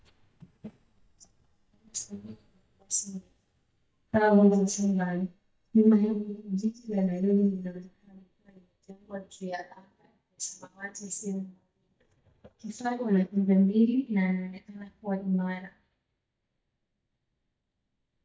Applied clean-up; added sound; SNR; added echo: neural mask model DeepFilterNet 3.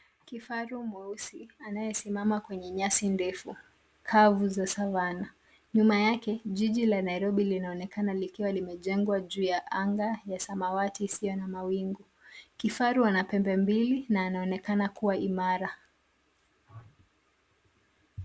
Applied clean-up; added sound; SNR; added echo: none; none; none; none.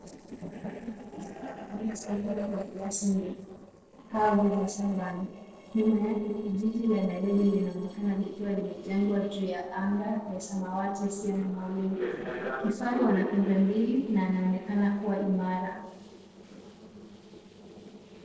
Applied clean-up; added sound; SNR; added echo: neural separator model SepFormer DNS4.